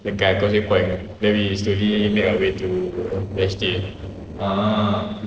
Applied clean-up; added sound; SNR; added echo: neural separator model SepFormer DNS4.